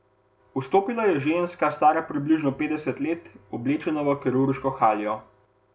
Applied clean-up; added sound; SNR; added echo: none; none; none; none.